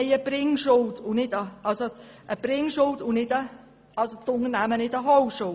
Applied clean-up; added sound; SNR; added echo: none; none; none; none.